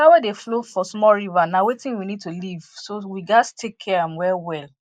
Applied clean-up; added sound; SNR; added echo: neural mask model Resemble Enhance denoiser.